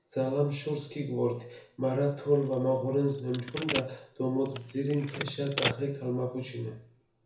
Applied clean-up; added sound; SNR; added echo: none; Telephone; 8 dB; reverberation time 0.6 s.